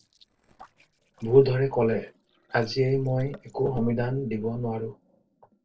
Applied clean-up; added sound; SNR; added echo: neural separator model SepFormer DNS4.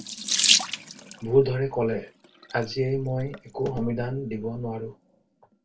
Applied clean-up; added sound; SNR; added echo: none; Sink (filling or washing) / Water tap, faucet; 3 dB; reverberation time 0.1 s.